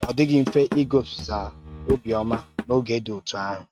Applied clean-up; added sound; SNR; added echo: neural mask model RNNoise.